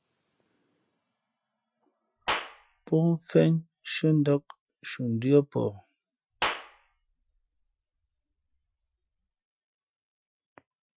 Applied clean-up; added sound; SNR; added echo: classical method Wiener filter.